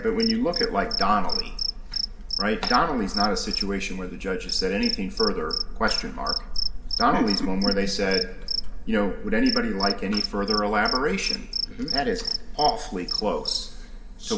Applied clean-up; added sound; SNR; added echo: none; Cricket; 7 dB; reverberation time 1.1 s.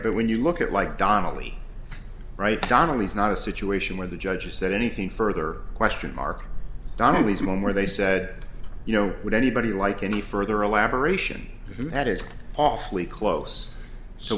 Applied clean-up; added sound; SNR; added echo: none; none; none; none.